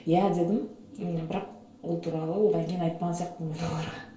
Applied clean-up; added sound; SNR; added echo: none; none; none; reverberation time 0.3 s.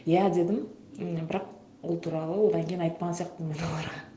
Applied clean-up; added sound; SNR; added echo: none; none; none; none.